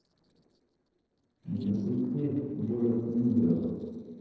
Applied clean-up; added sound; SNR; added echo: neural separator model SepFormer DNS4.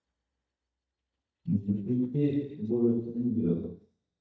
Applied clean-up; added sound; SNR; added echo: neural mask model DeepFilterNet 3.